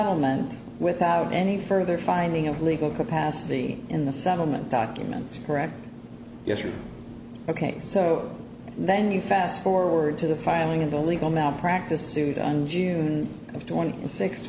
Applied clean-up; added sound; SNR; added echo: none; Knock; 19 dB; none.